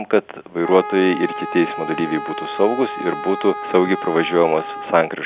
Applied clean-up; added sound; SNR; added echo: none; Wind instrument, woodwind instrument; 10 dB; none.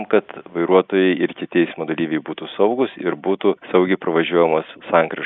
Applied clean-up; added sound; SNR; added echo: neural mask model Resemble Enhance denoiser.